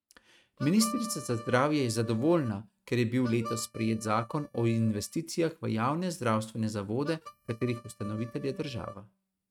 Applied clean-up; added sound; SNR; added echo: neural mask model RNNoise.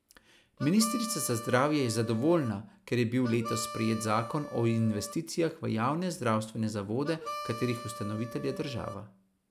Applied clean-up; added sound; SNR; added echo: none; Harmonica; 12 dB; none.